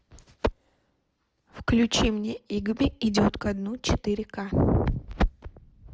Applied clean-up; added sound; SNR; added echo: none; none; none; none.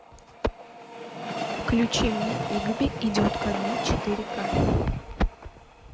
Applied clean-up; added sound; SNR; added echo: none; Train; 5 dB; none.